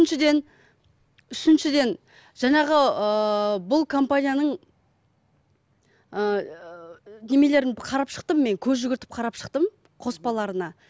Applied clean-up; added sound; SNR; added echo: none; none; none; none.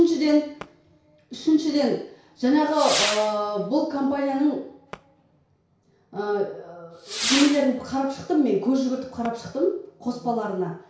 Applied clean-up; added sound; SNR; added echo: none; Whoosh, swoosh, swish / Fireworks; 11 dB; reverberation time 0.6 s.